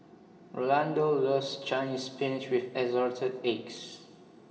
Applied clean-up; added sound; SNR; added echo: none; none; none; reverberation time 1.6 s.